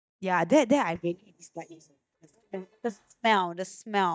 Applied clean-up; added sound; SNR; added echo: neural mask model DeepFilterNet 3.